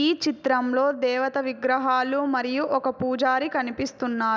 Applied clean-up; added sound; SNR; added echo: none; none; none; none.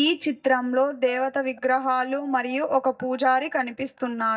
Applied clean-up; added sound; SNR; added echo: neural mask model DeepFilterNet 3.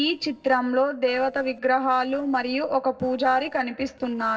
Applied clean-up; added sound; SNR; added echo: neural separator model SepFormer DNS4.